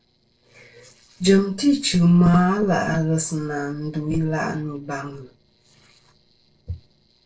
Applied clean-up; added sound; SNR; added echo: neural separator model SepFormer DNS4.